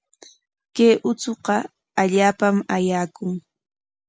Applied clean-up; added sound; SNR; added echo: none; none; none; none.